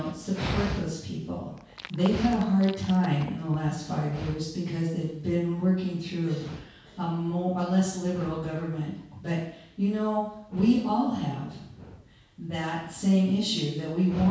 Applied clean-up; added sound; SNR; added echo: none; Dog; 14 dB; reverberation time 0.6 s.